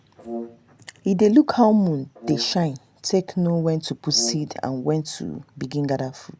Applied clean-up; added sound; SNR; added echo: none; Brass instrument; 15 dB; none.